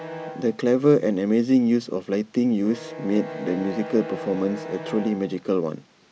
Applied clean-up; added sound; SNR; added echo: none; Bowed string instrument; 14 dB; none.